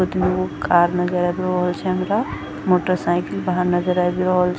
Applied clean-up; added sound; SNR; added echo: none; none; none; none.